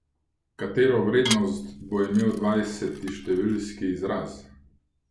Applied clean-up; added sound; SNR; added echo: none; Dishes, pots, and pans / Glass; 12 dB; none.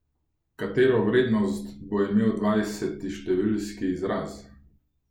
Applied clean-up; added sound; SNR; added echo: none; none; none; none.